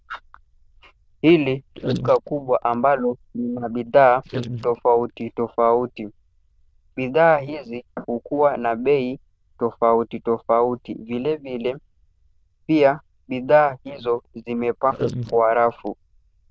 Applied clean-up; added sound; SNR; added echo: neural diffusion model UNIVERSE++.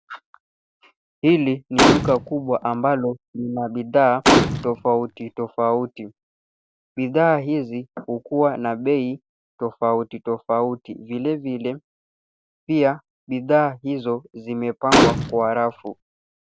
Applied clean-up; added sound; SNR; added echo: none; Gunshot, gunfire; -3 dB; none.